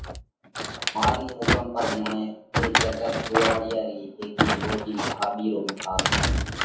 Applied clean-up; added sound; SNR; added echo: none; Thump, thud; -2 dB; reverberation time 0.6 s.